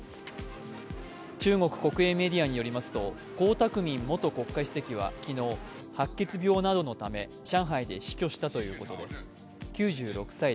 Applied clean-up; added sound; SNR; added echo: none; none; none; none.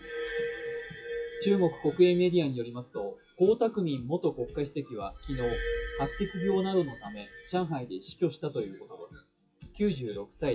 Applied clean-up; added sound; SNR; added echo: classical method WPE with log-MMSE.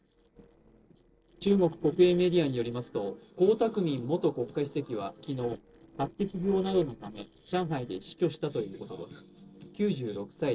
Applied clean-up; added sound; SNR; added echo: neural separator model SepFormer DNS4.